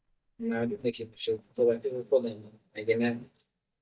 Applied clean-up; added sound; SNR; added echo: neural mask model DeepFilterNet 3.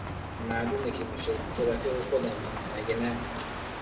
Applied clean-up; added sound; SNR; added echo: none; Crow; 3 dB; reverberation time 0.9 s.